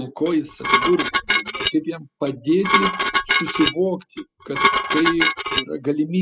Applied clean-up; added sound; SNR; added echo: classical method spectral subtraction.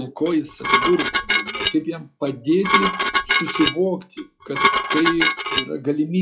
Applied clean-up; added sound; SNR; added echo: classical method log-MMSE.